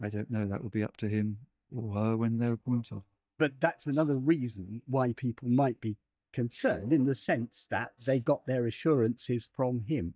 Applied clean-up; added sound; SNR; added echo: neural mask model DeepFilterNet 3.